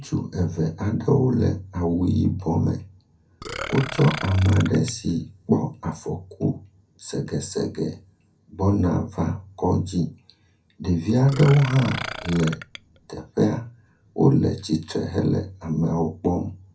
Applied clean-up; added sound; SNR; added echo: none; Burping, eructation; 10 dB; reverberation time 0.3 s.